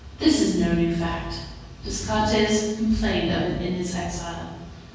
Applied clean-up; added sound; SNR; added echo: none; none; none; reverberation time 1.3 s.